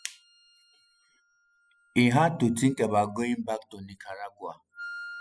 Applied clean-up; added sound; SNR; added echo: classical method spectral subtraction.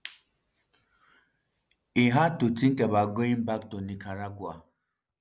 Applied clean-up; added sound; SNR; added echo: none; none; none; none.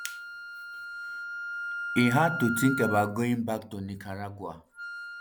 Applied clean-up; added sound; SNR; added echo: none; Wind instrument, woodwind instrument; 7 dB; none.